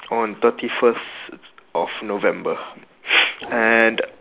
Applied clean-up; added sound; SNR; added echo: none; none; none; none.